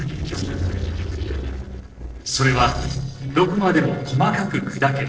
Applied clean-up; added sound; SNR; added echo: neural separator model SepFormer DNS4.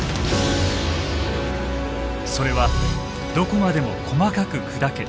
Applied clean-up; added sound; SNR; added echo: none; none; none; none.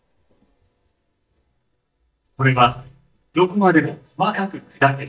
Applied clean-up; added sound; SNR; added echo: neural mask model DeepFilterNet 3.